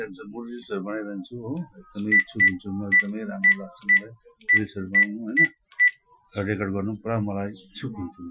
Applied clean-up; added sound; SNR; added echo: classical method Wiener filter.